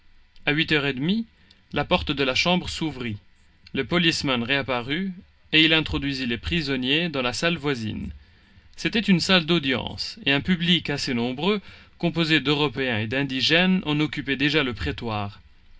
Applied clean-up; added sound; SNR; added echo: none; none; none; reverberation time 0.3 s.